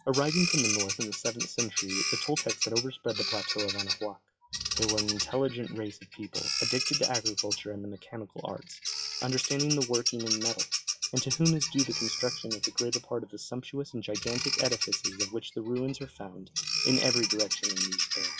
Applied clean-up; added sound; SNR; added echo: classical method log-MMSE.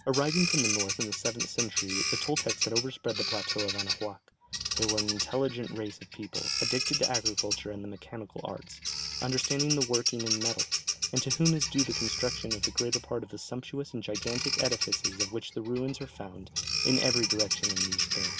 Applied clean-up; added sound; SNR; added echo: none; Bird vocalization, bird call, bird song; -1 dB; none.